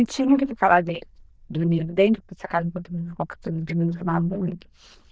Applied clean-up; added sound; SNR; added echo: neural diffusion model UNIVERSE++.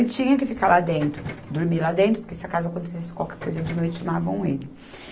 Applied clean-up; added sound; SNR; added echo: none; Subway, metro, underground; 15 dB; none.